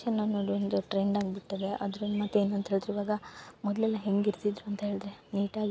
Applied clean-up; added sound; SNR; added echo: none; none; none; none.